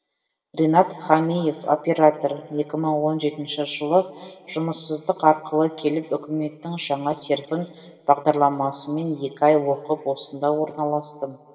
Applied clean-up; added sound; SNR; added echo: none; none; none; reverberation time 1.6 s.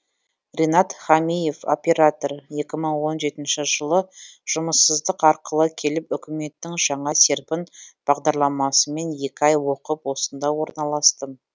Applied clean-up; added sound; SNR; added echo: none; none; none; none.